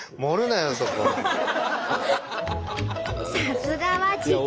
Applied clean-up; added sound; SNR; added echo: none; Burping, eructation; 11 dB; none.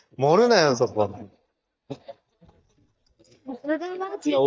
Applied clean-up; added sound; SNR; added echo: neural mask model DeepFilterNet 3.